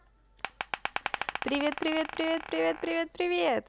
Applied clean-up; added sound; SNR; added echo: none; Glass; 7 dB; none.